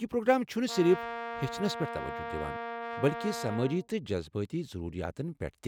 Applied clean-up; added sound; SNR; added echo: none; Brass instrument; 7 dB; none.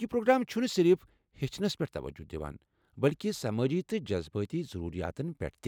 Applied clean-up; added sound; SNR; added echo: none; none; none; none.